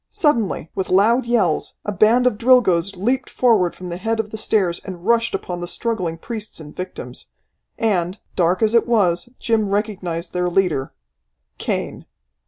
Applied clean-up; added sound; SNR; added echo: none; none; none; none.